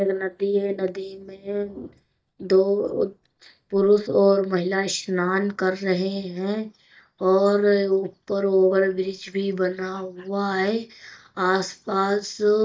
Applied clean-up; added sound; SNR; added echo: neural mask model DeepFilterNet 3.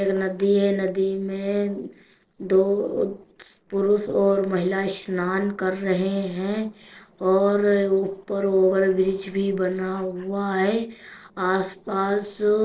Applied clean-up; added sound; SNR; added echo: neural separator model SepFormer DNS4.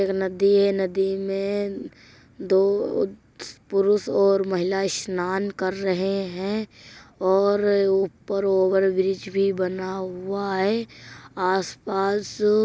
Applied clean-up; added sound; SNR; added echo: none; none; none; none.